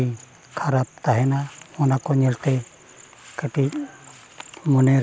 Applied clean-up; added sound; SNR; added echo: none; none; none; none.